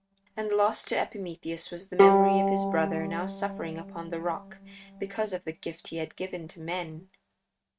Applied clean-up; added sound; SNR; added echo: neural mask model RNNoise.